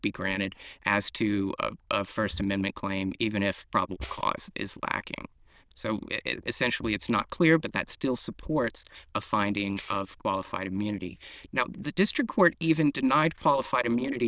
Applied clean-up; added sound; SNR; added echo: neural diffusion model UNIVERSE++.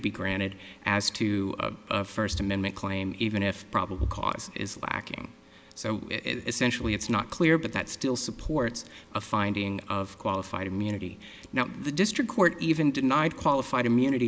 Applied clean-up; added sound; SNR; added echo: none; none; none; none.